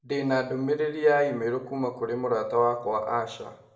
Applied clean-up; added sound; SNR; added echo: none; none; none; reverberation time 0.6 s.